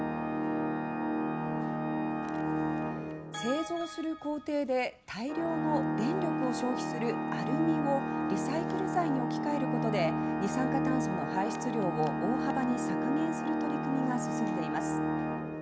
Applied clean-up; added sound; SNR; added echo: none; Organ; -2 dB; none.